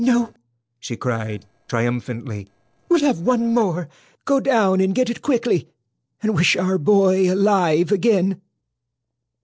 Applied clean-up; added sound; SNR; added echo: neural separator model SepFormer DNS4.